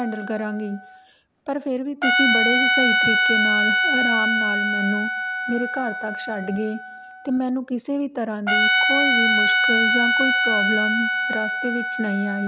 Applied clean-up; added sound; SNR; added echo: none; Trumpet; -4 dB; none.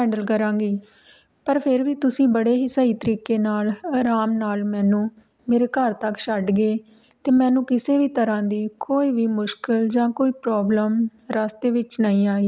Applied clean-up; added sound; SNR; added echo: none; none; none; none.